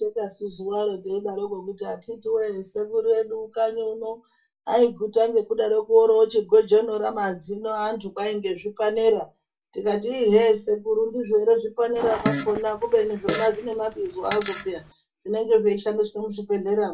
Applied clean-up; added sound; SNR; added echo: none; Fart; 7 dB; reverberation time 0.2 s.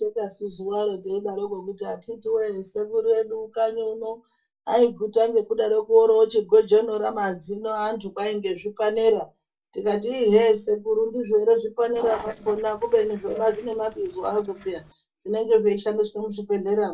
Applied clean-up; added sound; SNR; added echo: neural separator model SepFormer DNS4.